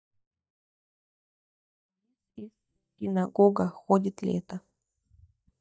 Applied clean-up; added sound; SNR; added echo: neural mask model DeepFilterNet 3.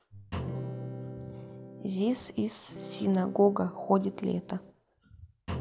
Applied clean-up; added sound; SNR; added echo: none; Drum + Electric guitar / Strum; 10 dB; none.